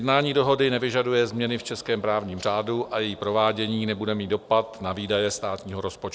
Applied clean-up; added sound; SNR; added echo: none; none; none; none.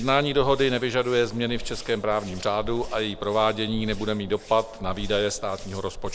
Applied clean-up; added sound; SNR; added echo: none; Hands; 11 dB; none.